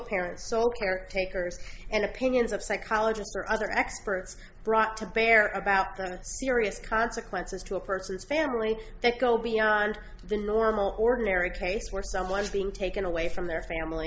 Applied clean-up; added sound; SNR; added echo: none; none; none; none.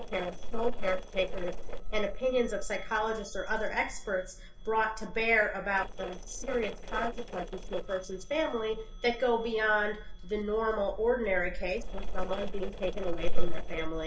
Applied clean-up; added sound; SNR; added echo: neural separator model SepFormer DNS4.